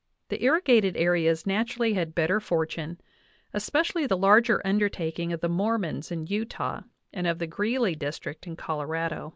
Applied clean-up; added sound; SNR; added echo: none; none; none; none.